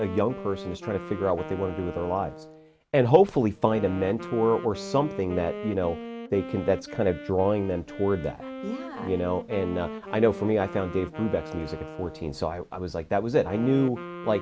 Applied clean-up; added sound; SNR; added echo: none; Wind instrument, woodwind instrument; 12 dB; none.